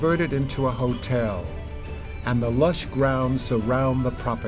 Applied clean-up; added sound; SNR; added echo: none; none; none; none.